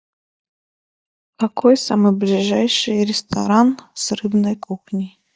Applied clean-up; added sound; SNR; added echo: neural mask model DeepFilterNet 3.